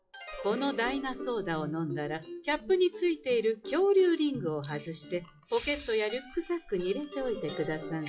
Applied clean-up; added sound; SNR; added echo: classical method WPE with log-MMSE.